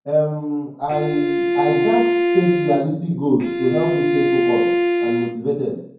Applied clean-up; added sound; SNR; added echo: none; Bowed string instrument; -2 dB; reverberation time 0.9 s.